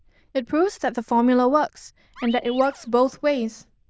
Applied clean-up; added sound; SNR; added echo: neural diffusion model UNIVERSE++.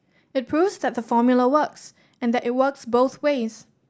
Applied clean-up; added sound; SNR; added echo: none; none; none; none.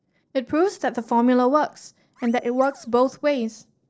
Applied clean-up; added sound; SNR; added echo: neural separator model SepFormer DNS4.